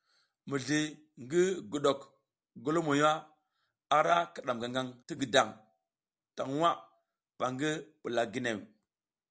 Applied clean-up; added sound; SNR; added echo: none; none; none; none.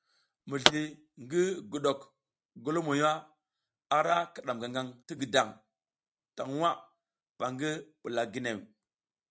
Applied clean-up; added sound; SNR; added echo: neural mask model RNNoise.